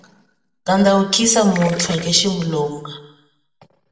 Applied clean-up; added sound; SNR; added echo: none; Gurgling; 14 dB; reverberation time 0.9 s.